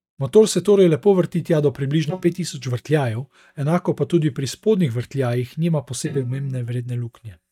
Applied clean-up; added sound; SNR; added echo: neural mask model DeepFilterNet 3.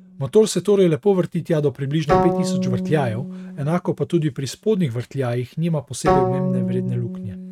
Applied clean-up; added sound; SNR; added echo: neural mask model RNNoise.